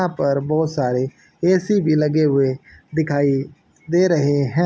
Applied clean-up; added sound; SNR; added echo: none; none; none; none.